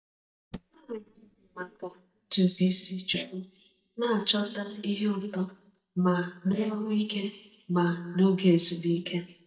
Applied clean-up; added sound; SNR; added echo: neural mask model DeepFilterNet 3.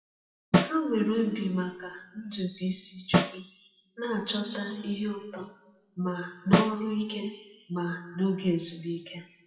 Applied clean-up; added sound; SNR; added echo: classical method WPE with log-MMSE.